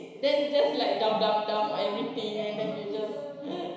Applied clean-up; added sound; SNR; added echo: none; none; none; reverberation time 1.0 s.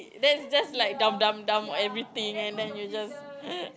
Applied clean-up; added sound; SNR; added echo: none; none; none; none.